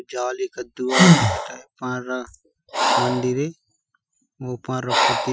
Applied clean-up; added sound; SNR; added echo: classical method Wiener filter.